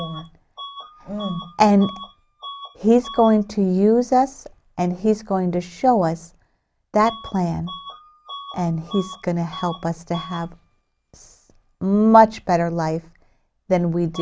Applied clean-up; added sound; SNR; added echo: none; Bus / Alarm; 19 dB; none.